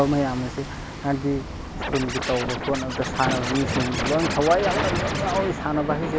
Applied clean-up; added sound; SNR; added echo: none; Scratching (performance technique) + Hammer; 3 dB; none.